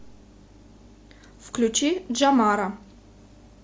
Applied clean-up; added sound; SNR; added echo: none; none; none; none.